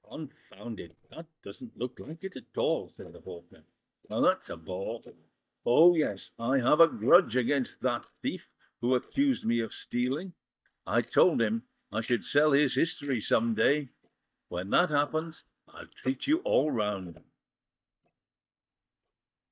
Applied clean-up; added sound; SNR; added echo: neural mask model DeepFilterNet 3.